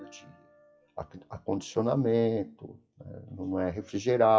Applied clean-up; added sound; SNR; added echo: classical method WPE with log-MMSE.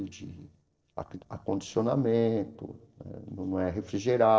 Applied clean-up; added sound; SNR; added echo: neural separator model SepFormer DNS4.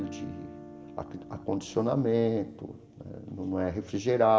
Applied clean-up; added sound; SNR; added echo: none; Guitar; 18 dB; reverberation time 2.9 s.